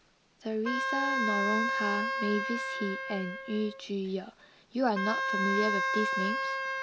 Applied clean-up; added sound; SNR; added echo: none; Wind instrument, woodwind instrument; -1 dB; none.